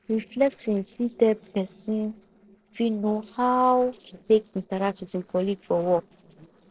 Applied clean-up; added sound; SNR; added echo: neural separator model SepFormer DNS4.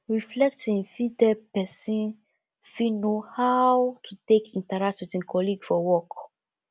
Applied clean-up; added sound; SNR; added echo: none; none; none; none.